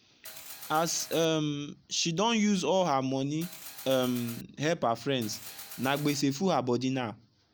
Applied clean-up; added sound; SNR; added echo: none; Mechanisms; 14 dB; none.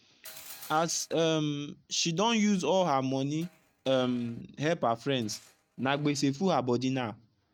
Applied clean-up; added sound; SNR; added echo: neural mask model RNNoise.